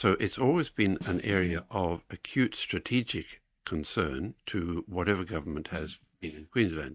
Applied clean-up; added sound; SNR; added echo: neural mask model DeepFilterNet 3.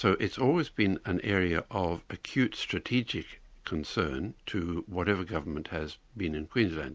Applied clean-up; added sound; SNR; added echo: none; none; none; none.